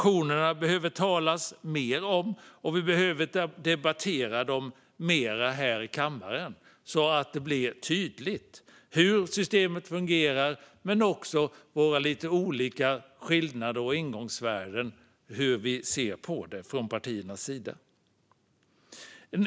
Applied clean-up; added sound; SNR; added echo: none; none; none; none.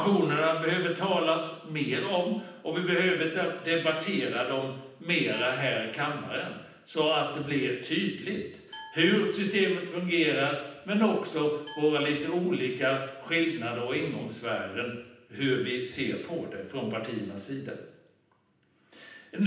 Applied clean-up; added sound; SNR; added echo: none; Glass; 19 dB; reverberation time 0.9 s.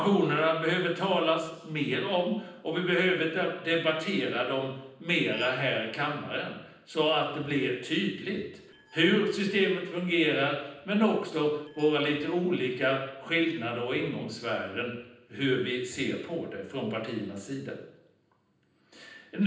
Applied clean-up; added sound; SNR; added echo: neural separator model SepFormer DNS4.